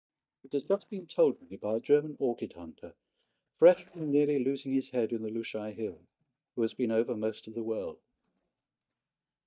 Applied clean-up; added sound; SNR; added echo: neural mask model DeepFilterNet 3.